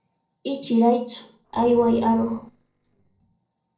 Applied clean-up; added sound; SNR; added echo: neural separator model SepFormer DNS4.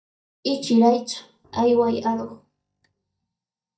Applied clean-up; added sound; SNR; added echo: neural mask model DeepFilterNet 3.